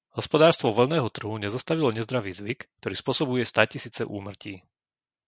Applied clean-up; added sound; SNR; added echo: none; none; none; none.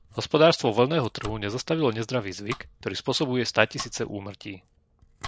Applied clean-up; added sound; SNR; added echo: none; Domestic sounds, home sounds; 19 dB; none.